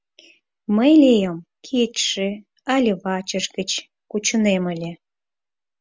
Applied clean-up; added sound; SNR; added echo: none; none; none; none.